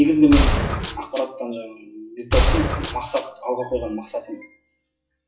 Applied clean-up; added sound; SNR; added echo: classical method WPE with log-MMSE.